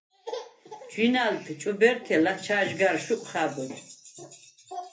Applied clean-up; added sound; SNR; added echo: none; none; none; reverberation time 0.3 s.